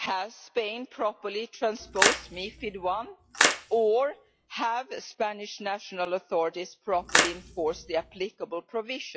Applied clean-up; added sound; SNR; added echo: classical method log-MMSE.